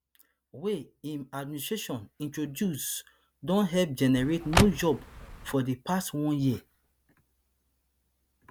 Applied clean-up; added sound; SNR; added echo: none; Car; 0 dB; none.